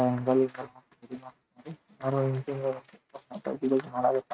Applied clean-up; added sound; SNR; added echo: neural mask model RNNoise.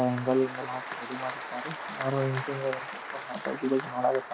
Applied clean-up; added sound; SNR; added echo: none; Applause; 8 dB; none.